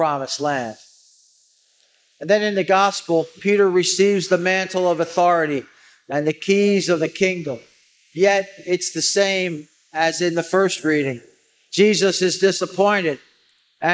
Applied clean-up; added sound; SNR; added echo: neural mask model Resemble Enhance denoiser.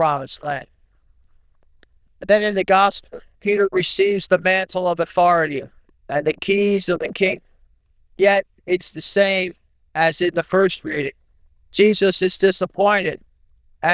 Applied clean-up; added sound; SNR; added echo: neural diffusion model UNIVERSE++.